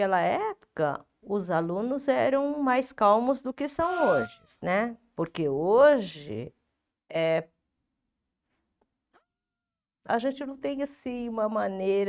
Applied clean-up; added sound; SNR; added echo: neural mask model RNNoise.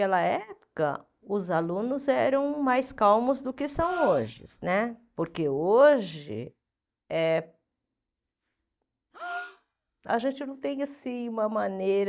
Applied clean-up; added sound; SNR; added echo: neural mask model DeepFilterNet 3.